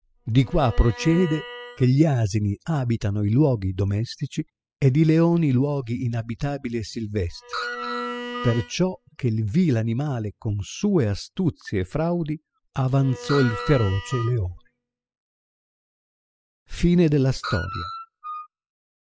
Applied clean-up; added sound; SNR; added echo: classical method spectral subtraction.